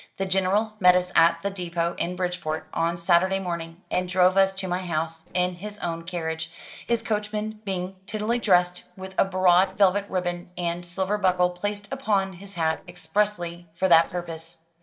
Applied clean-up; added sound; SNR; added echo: neural separator model SepFormer DNS4.